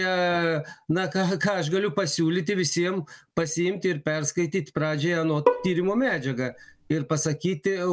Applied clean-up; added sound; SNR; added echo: none; Bowed string instrument; 4 dB; none.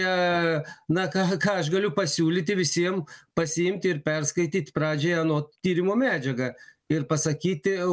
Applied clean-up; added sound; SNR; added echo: none; none; none; none.